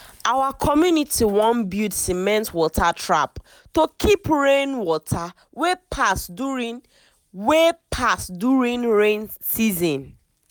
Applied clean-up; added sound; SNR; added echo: none; none; none; none.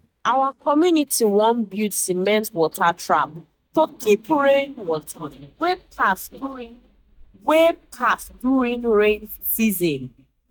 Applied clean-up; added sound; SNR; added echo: neural mask model DeepFilterNet 3.